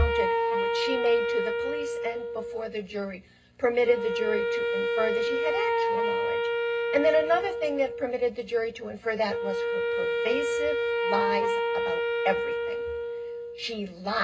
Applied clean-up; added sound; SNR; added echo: none; Wind instrument, woodwind instrument; -2 dB; reverberation time 0.2 s.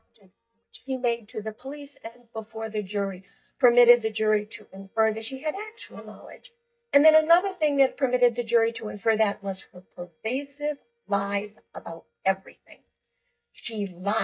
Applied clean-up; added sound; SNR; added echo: neural mask model DeepFilterNet 3.